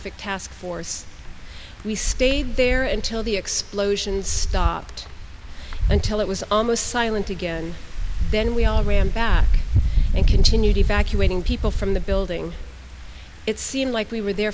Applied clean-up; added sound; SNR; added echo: none; Wind; -3 dB; none.